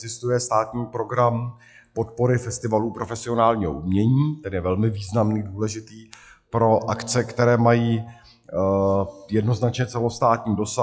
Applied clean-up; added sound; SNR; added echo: classical method log-MMSE.